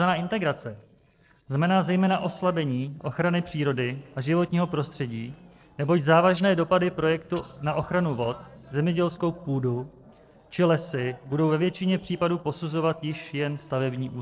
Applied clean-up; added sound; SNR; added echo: neural separator model SepFormer DNS4.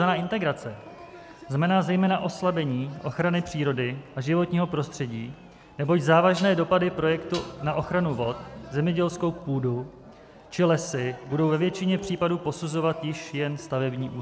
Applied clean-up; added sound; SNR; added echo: none; Cheering + Dishes, pots, and pans; 18 dB; none.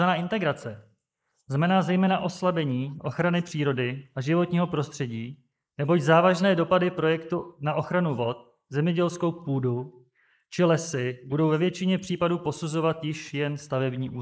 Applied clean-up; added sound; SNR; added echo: neural mask model Resemble Enhance denoiser.